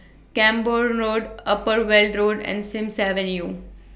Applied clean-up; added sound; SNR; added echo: none; none; none; none.